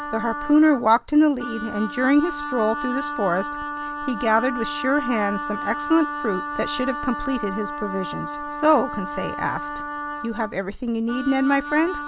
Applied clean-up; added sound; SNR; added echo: none; Wind instrument, woodwind instrument; 7 dB; none.